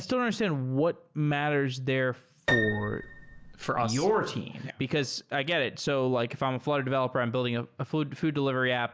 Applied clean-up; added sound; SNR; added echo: none; Piano; 6 dB; none.